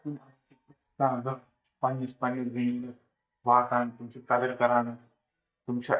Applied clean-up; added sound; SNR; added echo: neural mask model DeepFilterNet 3.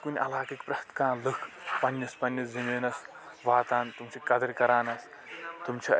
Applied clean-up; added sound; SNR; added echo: none; none; none; none.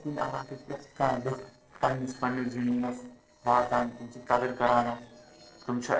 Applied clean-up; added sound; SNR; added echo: neural separator model SepFormer DNS4.